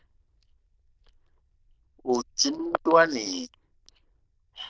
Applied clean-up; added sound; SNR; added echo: neural diffusion model UNIVERSE++.